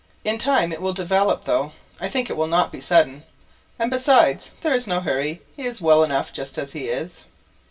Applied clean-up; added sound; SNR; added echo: none; none; none; reverberation time 0.2 s.